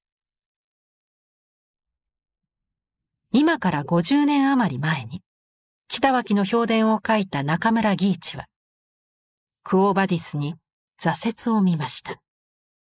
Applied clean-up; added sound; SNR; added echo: neural mask model Resemble Enhance denoiser.